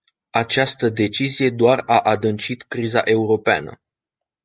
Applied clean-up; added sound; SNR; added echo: none; none; none; none.